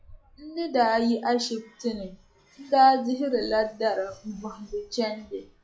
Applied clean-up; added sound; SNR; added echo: classical method log-MMSE.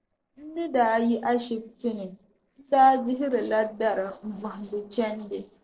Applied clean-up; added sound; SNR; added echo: neural separator model SepFormer DNS4.